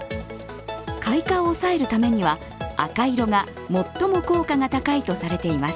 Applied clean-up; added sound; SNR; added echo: none; none; none; none.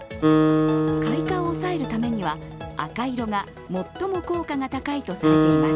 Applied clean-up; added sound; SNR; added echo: none; Acoustic guitar; -4 dB; none.